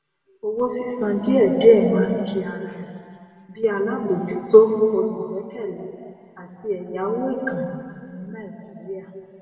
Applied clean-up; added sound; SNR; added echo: none; none; none; reverberation time 2.2 s.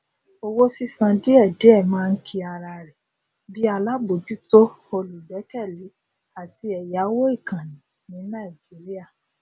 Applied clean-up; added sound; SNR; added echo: none; none; none; none.